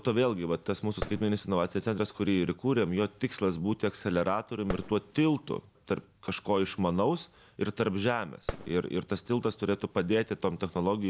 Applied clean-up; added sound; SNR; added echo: none; Fireworks; 15 dB; none.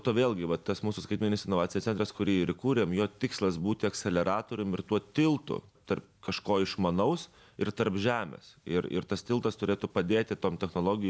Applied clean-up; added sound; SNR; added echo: none; none; none; none.